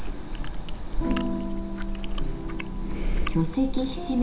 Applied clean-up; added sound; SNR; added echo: none; Chewing, mastication; -3 dB; reverberation time 0.7 s.